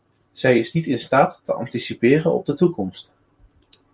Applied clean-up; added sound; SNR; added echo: none; none; none; none.